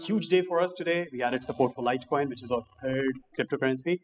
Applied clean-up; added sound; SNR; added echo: classical method spectral subtraction.